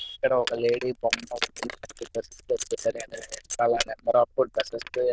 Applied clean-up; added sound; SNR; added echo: neural diffusion model UNIVERSE++.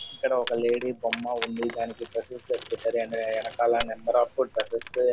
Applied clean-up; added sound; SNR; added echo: none; Keys jangling; 11 dB; none.